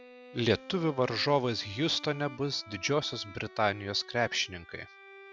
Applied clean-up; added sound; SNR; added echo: none; Bowed string instrument; 18 dB; none.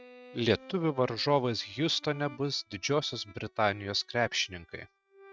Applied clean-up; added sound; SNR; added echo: neural mask model RNNoise.